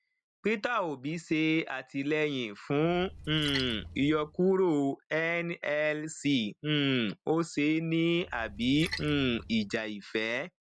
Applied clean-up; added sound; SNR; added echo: none; Splash, splatter; 14 dB; none.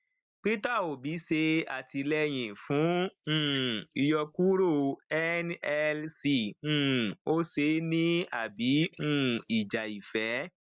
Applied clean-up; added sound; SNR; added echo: neural mask model Resemble Enhance denoiser.